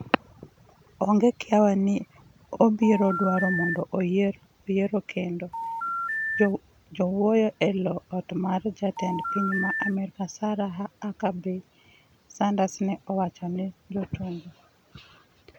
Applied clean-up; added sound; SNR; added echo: none; Telephone; 3 dB; none.